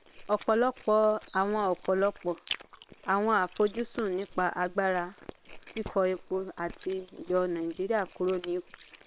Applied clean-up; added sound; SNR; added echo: neural separator model SepFormer WHAM!.